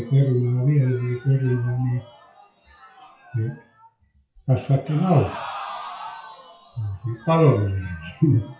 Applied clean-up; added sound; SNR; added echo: classical method WPE with log-MMSE.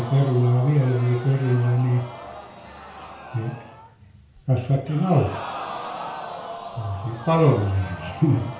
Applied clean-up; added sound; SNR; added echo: none; Crowd; 14 dB; reverberation time 0.5 s.